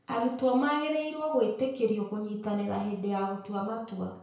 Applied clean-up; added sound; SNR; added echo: none; none; none; reverberation time 0.5 s.